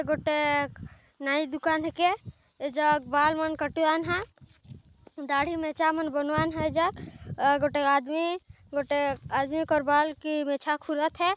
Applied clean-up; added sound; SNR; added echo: none; none; none; none.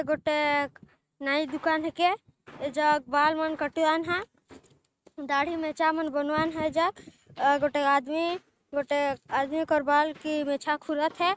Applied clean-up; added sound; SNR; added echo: neural mask model RNNoise.